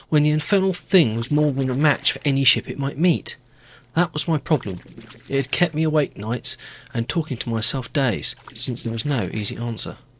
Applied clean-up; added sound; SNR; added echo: neural separator model SepFormer DNS4.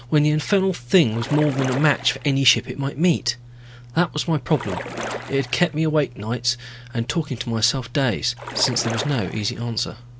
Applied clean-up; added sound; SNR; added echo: none; Splash, splatter; 11 dB; none.